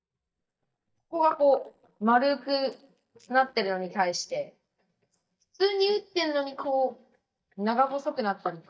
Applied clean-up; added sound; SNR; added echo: neural mask model DeepFilterNet 3.